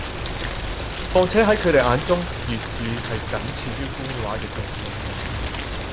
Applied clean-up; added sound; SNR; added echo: none; Rain; 4 dB; none.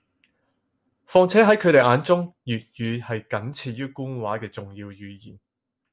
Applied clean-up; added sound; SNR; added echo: none; none; none; none.